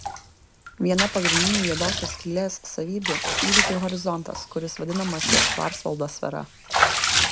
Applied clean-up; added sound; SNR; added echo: none; Bathtub (filling or washing) / Water / Liquid; -2 dB; none.